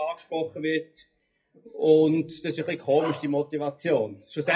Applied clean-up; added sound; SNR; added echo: classical method WPE with log-MMSE.